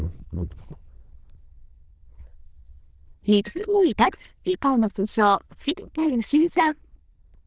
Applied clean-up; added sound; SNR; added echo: neural diffusion model UNIVERSE++.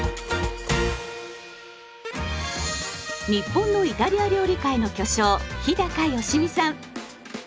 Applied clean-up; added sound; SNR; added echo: none; none; none; none.